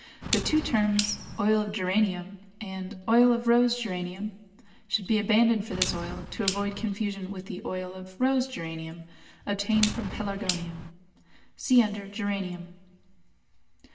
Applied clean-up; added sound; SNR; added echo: none; Clock; 8 dB; reverberation time 0.9 s.